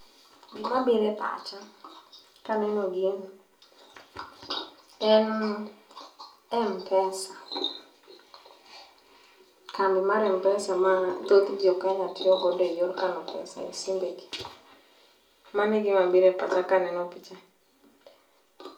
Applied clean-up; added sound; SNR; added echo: none; none; none; reverberation time 0.3 s.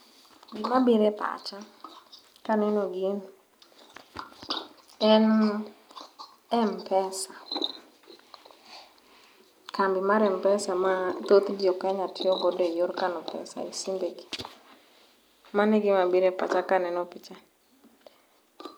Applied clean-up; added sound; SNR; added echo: none; none; none; none.